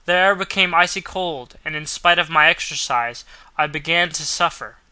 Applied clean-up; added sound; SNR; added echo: none; none; none; none.